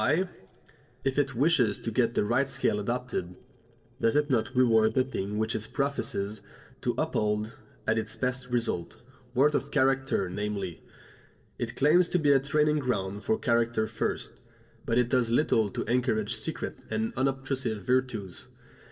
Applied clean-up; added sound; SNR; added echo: neural separator model SepFormer DNS4.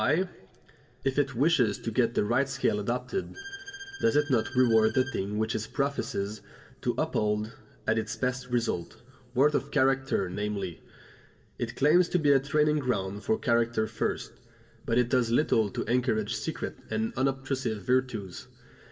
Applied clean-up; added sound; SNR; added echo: none; Bowed string instrument; 14 dB; reverberation time 1.5 s.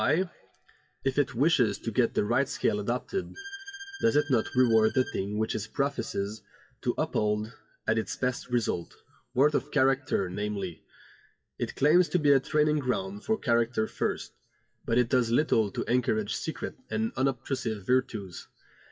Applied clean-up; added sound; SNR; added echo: classical method WPE with log-MMSE.